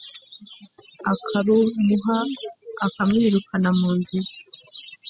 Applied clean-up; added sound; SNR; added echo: classical method spectral subtraction.